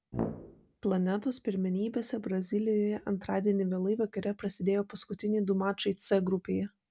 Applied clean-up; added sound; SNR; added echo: none; Brass instrument; 6 dB; none.